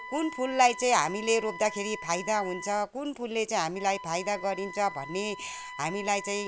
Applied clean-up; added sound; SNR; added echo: none; Wind instrument, woodwind instrument; 13 dB; none.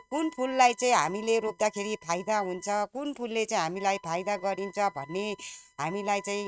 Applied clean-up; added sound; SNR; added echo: neural mask model RNNoise.